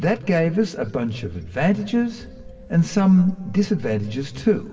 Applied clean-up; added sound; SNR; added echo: none; Chirp, tweet; 19 dB; reverberation time 1.6 s.